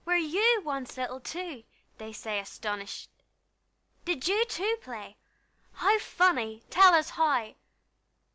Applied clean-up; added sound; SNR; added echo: none; none; none; none.